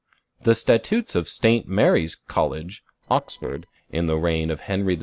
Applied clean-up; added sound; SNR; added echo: neural separator model SepFormer DNS4.